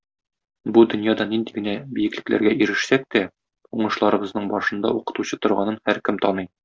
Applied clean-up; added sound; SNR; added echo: none; none; none; none.